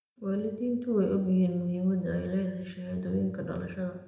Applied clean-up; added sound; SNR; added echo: none; none; none; reverberation time 0.7 s.